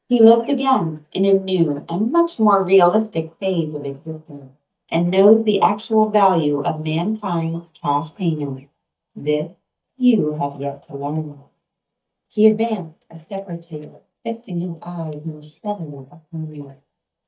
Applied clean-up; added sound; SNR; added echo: neural mask model DeepFilterNet 3.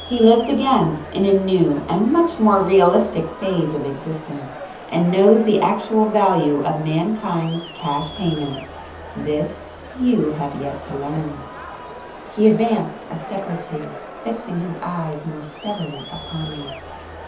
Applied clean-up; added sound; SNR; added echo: none; Crowd; 15 dB; reverberation time 0.7 s.